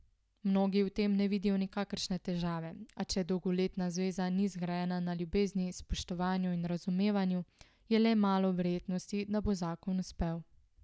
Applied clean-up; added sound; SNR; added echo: none; none; none; none.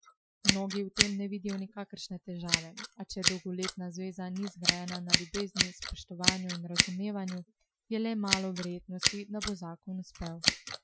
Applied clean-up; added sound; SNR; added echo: classical method Wiener filter.